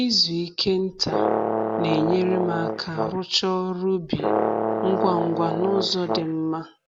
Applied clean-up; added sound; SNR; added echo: none; Brass instrument; 1 dB; none.